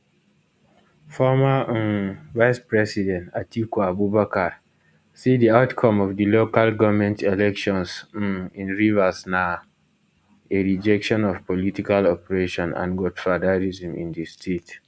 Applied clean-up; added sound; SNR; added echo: none; none; none; none.